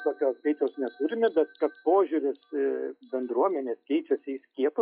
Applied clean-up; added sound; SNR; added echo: classical method log-MMSE.